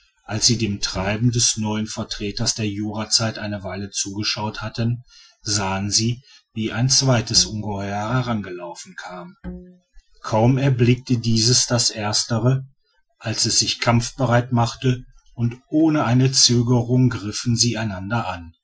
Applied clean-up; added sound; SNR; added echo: classical method Wiener filter.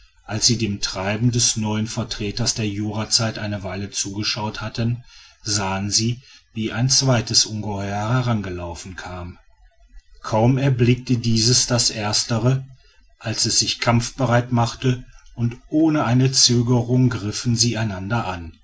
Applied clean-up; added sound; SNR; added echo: none; none; none; none.